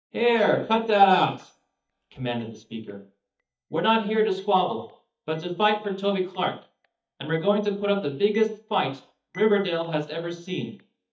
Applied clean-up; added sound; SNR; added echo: neural mask model DeepFilterNet 3.